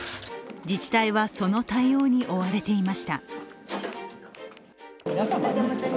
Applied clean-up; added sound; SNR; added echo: none; none; none; none.